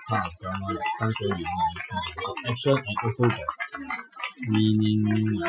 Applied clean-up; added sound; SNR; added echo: classical method Wiener filter.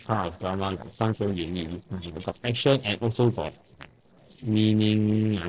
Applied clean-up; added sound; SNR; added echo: neural separator model SepFormer DNS4.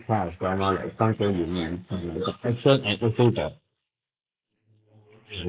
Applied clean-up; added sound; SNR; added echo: neural mask model Resemble Enhance denoiser.